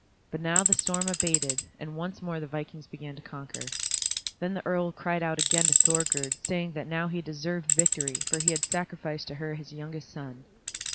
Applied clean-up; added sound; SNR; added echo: none; Tools; -4 dB; none.